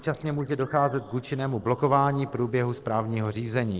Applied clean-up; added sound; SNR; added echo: neural separator model SepFormer DNS4.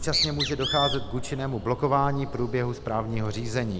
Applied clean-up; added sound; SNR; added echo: none; Bird; 5 dB; none.